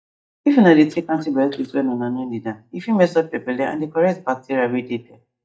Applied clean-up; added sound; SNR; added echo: neural mask model DeepFilterNet 3.